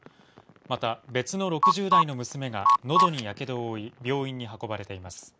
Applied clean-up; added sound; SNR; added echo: none; Camera; 16 dB; none.